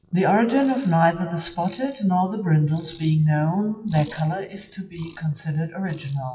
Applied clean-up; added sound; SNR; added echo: classical method WPE with log-MMSE.